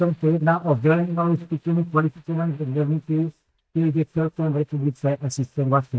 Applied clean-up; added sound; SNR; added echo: neural mask model DeepFilterNet 3.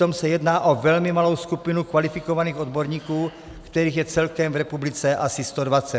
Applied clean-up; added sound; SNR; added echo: none; none; none; none.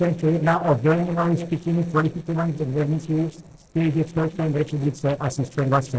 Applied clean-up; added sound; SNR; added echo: neural separator model SepFormer DNS4.